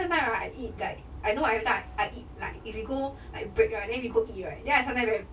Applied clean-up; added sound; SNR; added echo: none; none; none; none.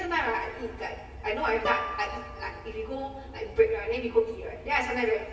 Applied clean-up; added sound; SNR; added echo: none; Guitar; 10 dB; reverberation time 2.0 s.